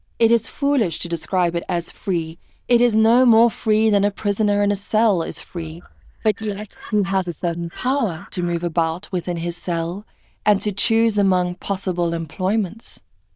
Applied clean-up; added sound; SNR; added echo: neural diffusion model UNIVERSE++.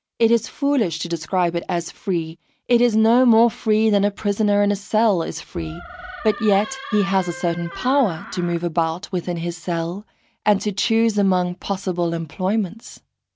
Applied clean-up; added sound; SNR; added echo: none; Door; 14 dB; none.